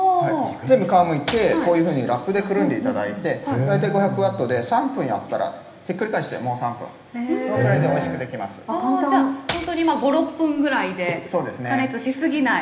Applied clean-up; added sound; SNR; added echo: none; Shatter / Crushing; 13 dB; reverberation time 1.1 s.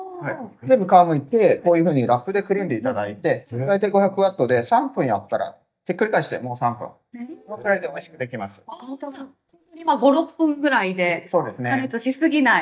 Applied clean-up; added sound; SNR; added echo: neural mask model DeepFilterNet 3.